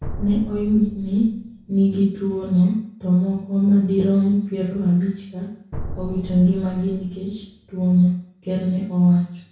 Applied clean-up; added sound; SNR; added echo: none; Drum; 14 dB; reverberation time 0.5 s.